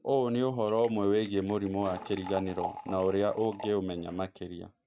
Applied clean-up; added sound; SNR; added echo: neural mask model RNNoise.